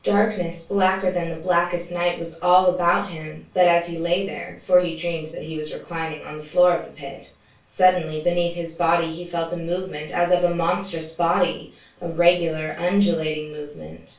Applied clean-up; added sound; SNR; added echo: none; none; none; reverberation time 0.3 s.